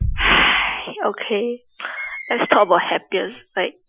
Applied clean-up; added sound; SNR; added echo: classical method Wiener filter.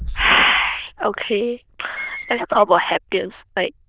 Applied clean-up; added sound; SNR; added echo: neural diffusion model UNIVERSE++.